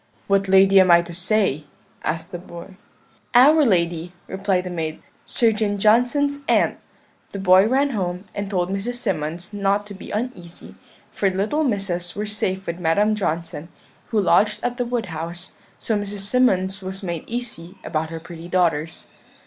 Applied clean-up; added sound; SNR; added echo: none; none; none; none.